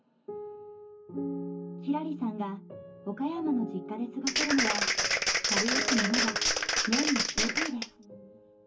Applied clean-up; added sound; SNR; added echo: none; Applause; -5 dB; reverberation time 0.4 s.